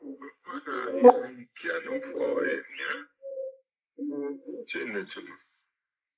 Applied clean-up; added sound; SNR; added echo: neural mask model Resemble Enhance denoiser.